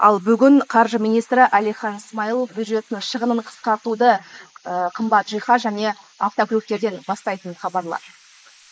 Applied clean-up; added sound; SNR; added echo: neural mask model Resemble Enhance denoiser.